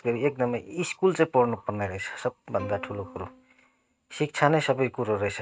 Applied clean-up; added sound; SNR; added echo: neural mask model RNNoise.